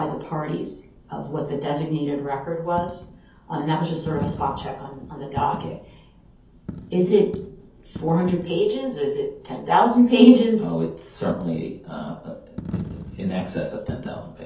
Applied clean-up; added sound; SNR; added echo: none; Coin (dropping); 14 dB; reverberation time 0.5 s.